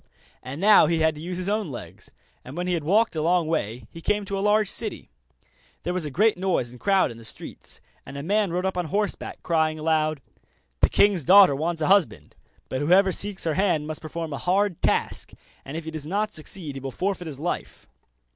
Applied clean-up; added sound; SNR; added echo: none; none; none; none.